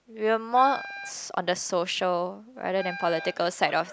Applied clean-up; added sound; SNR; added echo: none; Wind instrument, woodwind instrument; 14 dB; none.